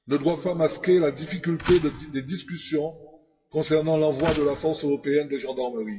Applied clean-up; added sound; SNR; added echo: classical method WPE with log-MMSE.